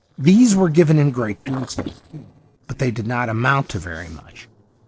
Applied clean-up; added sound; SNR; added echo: neural separator model SepFormer DNS4.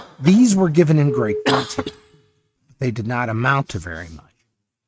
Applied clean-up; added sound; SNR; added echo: neural mask model RNNoise.